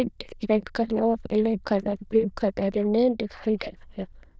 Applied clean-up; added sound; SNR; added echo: neural diffusion model UNIVERSE++.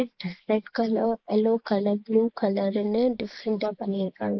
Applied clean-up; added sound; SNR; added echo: neural mask model Resemble Enhance denoiser.